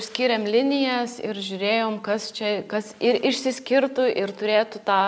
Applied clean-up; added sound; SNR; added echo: none; none; none; none.